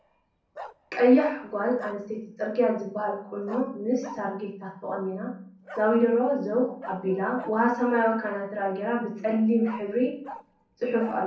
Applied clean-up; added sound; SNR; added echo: none; Bark; 19 dB; reverberation time 0.5 s.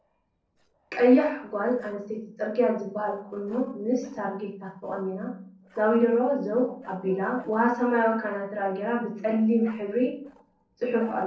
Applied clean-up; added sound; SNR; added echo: neural separator model SepFormer DNS4.